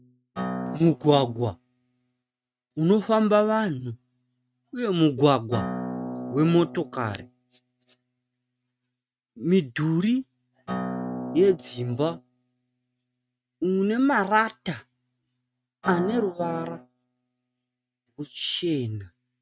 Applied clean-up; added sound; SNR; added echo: neural mask model RNNoise.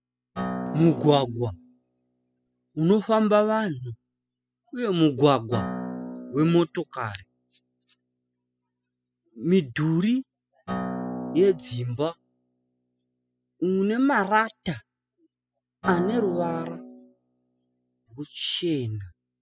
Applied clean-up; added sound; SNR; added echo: classical method spectral subtraction.